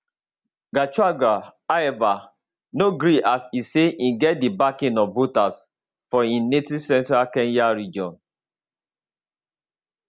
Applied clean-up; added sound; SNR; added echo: none; none; none; none.